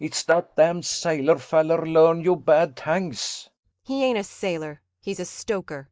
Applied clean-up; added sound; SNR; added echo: neural mask model DeepFilterNet 3.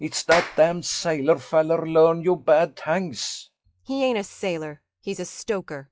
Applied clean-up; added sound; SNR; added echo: classical method log-MMSE.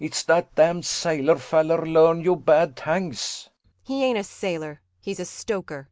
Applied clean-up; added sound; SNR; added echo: none; none; none; none.